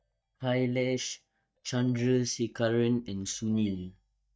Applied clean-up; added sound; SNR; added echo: neural mask model DeepFilterNet 3.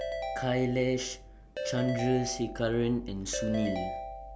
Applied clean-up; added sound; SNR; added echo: none; Ringtone / Keyboard (musical); 7 dB; none.